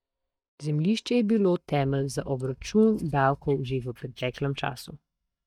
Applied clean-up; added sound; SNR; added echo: neural mask model DeepFilterNet 3.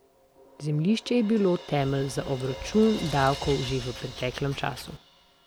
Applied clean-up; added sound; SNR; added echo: none; Crash cymbal + Wild animals; 13 dB; none.